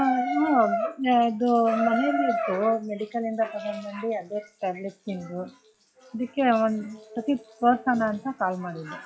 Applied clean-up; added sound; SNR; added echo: classical method log-MMSE.